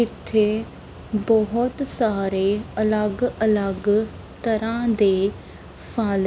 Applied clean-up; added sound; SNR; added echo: none; none; none; none.